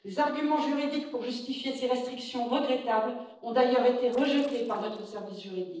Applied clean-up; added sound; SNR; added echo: neural separator model SepFormer DNS4.